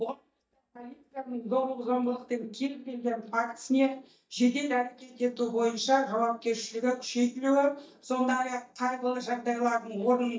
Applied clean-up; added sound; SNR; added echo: neural mask model DeepFilterNet 3.